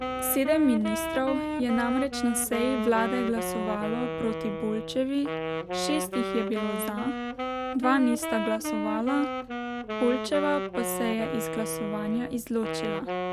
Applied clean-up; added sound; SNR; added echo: none; Wind instrument, woodwind instrument; 4 dB; none.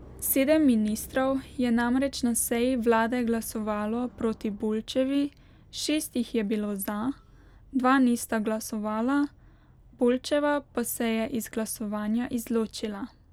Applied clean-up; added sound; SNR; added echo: none; none; none; none.